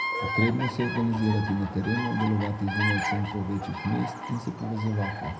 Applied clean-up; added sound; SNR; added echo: none; Bird vocalization, bird call, bird song; 5 dB; reverberation time 0.3 s.